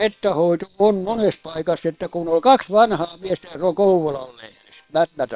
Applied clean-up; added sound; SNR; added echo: neural separator model SepFormer WHAM!.